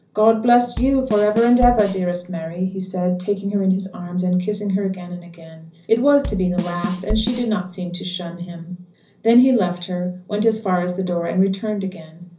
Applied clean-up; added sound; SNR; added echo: none; Bass drum / Snare drum / Drum kit; 8 dB; reverberation time 0.5 s.